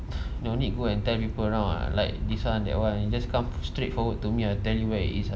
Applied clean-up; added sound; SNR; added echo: none; none; none; none.